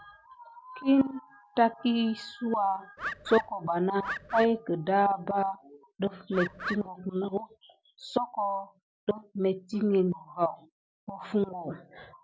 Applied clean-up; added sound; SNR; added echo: none; Bird; 7 dB; none.